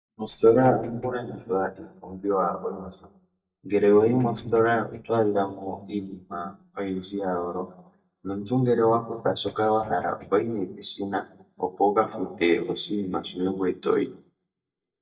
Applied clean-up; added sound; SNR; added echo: neural mask model DeepFilterNet 3.